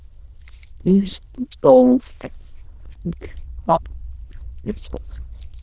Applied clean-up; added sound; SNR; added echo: neural diffusion model UNIVERSE++.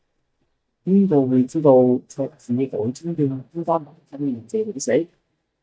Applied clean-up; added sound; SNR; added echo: neural mask model DeepFilterNet 3.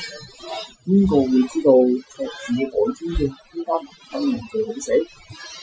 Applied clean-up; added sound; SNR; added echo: classical method Wiener filter.